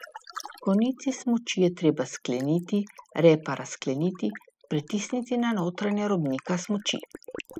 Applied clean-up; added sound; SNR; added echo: classical method spectral subtraction.